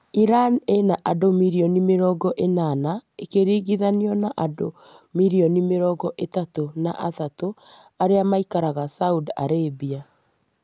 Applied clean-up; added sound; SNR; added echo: none; none; none; none.